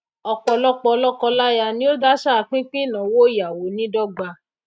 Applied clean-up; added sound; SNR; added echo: neural mask model RNNoise.